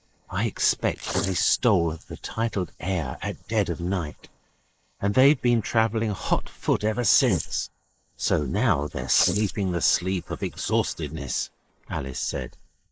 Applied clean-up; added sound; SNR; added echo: neural mask model Resemble Enhance denoiser.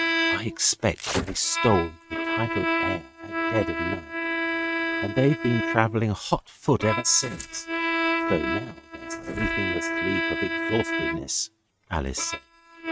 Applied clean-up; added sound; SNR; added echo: neural mask model RNNoise.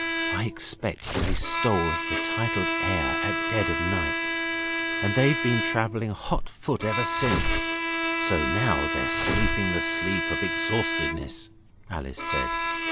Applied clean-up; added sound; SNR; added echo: none; Tearing + Bowed string instrument; -1 dB; none.